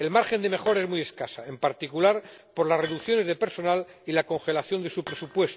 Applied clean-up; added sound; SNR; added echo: none; Shatter; 20 dB; none.